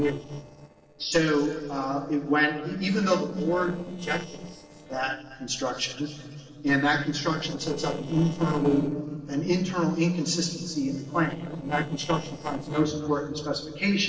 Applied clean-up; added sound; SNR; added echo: neural separator model SepFormer DNS4.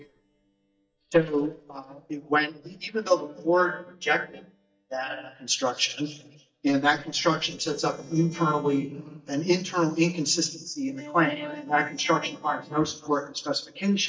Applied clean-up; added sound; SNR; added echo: neural mask model DeepFilterNet 3.